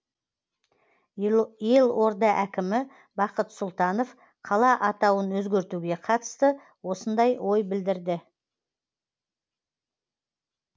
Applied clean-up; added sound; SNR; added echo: none; none; none; none.